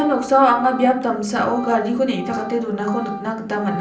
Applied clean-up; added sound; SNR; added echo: none; Organ; 13 dB; reverberation time 0.6 s.